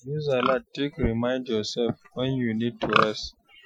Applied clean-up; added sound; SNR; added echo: classical method Wiener filter.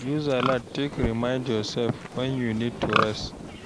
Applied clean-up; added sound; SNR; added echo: none; Livestock, farm animals, working animals; 5 dB; none.